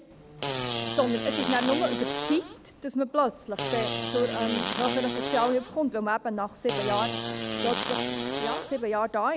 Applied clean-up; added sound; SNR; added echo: none; Fart; 3 dB; none.